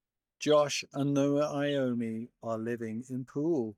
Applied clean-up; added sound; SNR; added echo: neural mask model DeepFilterNet 3.